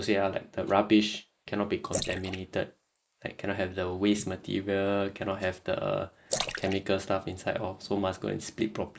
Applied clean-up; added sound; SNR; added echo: neural mask model Resemble Enhance denoiser.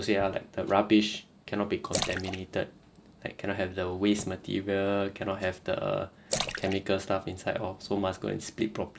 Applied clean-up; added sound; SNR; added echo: none; Splash, splatter; 8 dB; none.